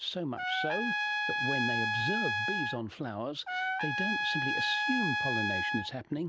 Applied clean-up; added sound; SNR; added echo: none; Trumpet; -4 dB; none.